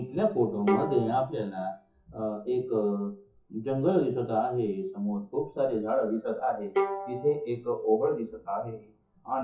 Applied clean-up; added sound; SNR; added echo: classical method WPE with log-MMSE.